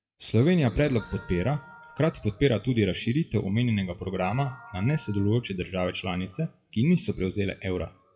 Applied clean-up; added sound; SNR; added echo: classical method WPE with log-MMSE.